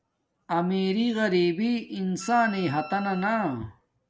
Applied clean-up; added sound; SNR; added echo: none; Wind instrument, woodwind instrument; 19 dB; none.